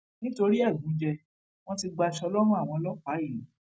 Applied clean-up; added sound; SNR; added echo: none; none; none; none.